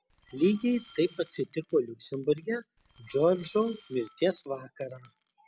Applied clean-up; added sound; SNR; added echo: none; Glass; 11 dB; none.